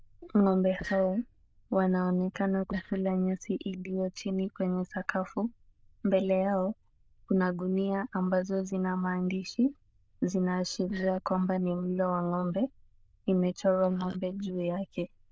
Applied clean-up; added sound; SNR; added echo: neural diffusion model UNIVERSE++.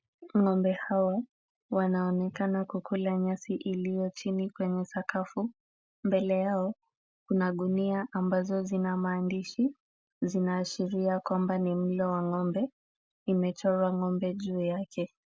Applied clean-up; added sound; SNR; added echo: none; none; none; none.